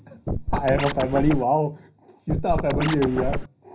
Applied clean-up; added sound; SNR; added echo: none; Scratching (performance technique); 2 dB; reverberation time 0.5 s.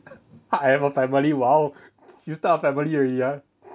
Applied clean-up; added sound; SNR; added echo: none; none; none; none.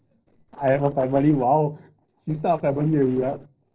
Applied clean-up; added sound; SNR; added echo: neural separator model SepFormer DNS4.